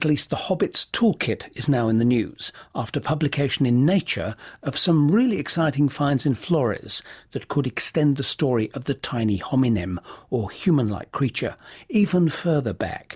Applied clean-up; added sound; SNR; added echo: none; none; none; none.